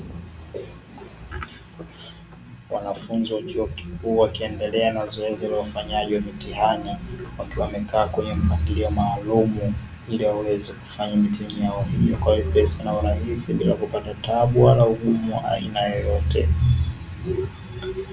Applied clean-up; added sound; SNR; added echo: none; none; none; none.